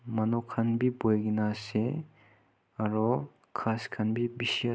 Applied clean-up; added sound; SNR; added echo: none; none; none; none.